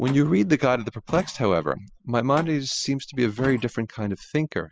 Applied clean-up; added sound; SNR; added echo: classical method spectral subtraction.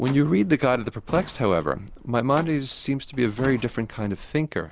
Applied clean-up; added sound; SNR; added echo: none; Truck; 17 dB; none.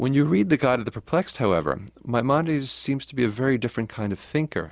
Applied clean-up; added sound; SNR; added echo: none; none; none; none.